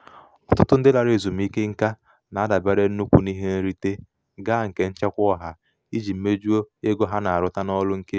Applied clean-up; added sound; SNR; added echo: none; none; none; none.